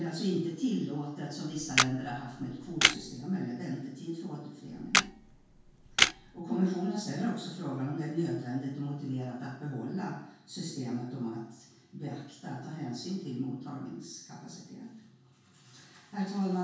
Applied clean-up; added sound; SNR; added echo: none; Camera; -5 dB; reverberation time 0.6 s.